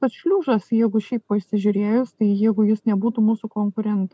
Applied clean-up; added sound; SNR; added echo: none; none; none; none.